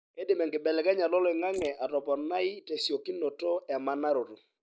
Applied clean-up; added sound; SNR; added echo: neural mask model Resemble Enhance denoiser.